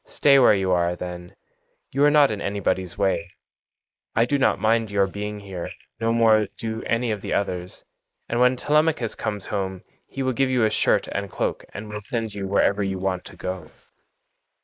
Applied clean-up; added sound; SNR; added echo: neural mask model Resemble Enhance denoiser.